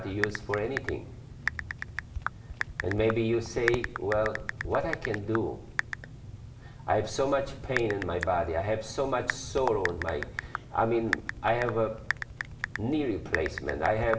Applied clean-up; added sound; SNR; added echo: none; Typing; 6 dB; reverberation time 0.8 s.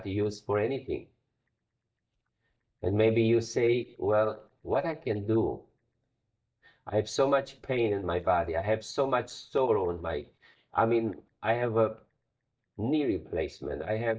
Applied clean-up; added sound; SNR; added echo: neural mask model DeepFilterNet 3.